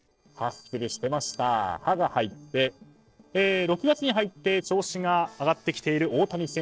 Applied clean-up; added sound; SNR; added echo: neural separator model SepFormer DNS4.